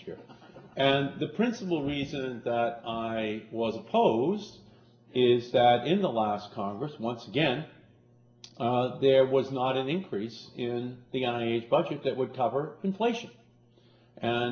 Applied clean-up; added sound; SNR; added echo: none; none; none; reverberation time 0.6 s.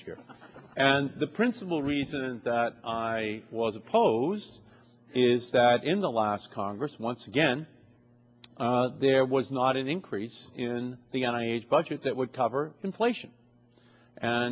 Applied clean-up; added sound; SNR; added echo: none; none; none; none.